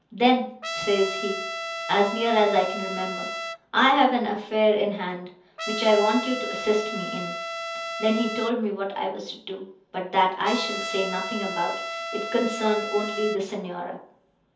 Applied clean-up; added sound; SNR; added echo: none; Trumpet; 7 dB; reverberation time 0.5 s.